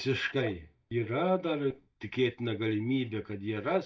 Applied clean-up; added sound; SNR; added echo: neural mask model DeepFilterNet 3.